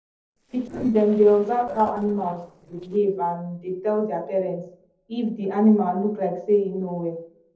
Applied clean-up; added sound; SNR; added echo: neural separator model SepFormer DNS4.